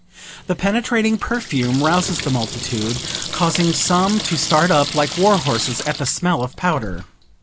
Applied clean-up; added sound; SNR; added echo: none; Sink (filling or washing) / Water tap, faucet; 9 dB; none.